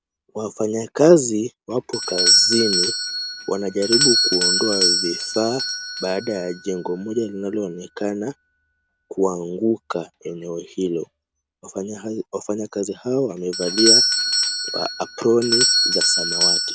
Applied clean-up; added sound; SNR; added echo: none; Doorbell; 0 dB; none.